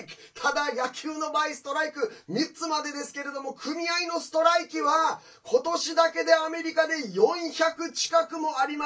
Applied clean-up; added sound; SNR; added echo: none; none; none; reverberation time 0.2 s.